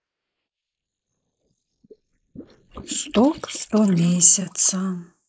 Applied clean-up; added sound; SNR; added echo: neural mask model Resemble Enhance denoiser.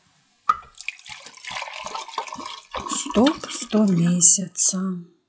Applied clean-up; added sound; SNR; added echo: classical method log-MMSE.